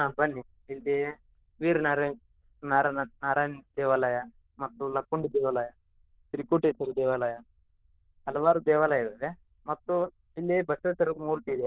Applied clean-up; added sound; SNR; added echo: neural diffusion model UNIVERSE++.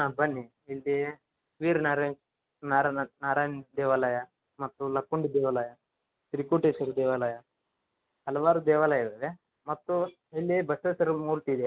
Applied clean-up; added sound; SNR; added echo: none; none; none; none.